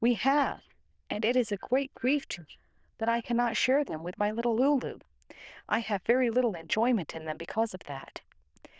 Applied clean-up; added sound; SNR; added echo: neural diffusion model UNIVERSE++.